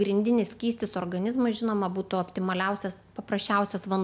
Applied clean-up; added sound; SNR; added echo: none; none; none; none.